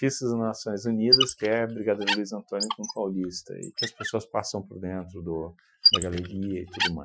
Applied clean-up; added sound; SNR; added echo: classical method Wiener filter.